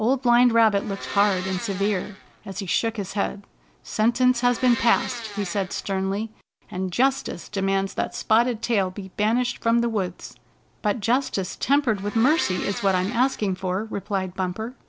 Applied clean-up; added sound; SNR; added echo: none; Domestic sounds, home sounds; 12 dB; none.